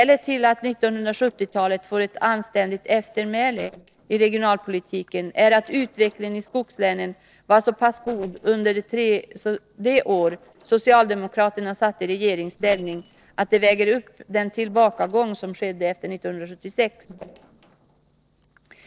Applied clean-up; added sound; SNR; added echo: neural separator model SepFormer DNS4.